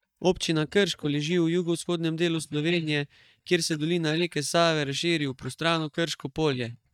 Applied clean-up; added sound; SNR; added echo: neural mask model DeepFilterNet 3.